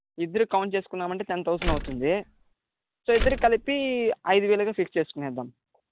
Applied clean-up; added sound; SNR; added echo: none; Slam; 5 dB; none.